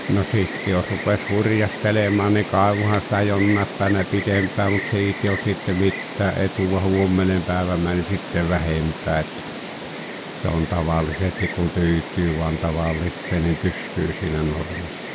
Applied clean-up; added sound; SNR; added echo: none; Insect; 9 dB; none.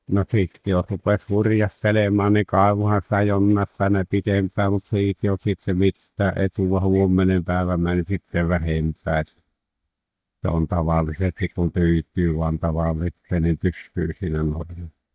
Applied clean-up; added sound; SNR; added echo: neural mask model DeepFilterNet 3.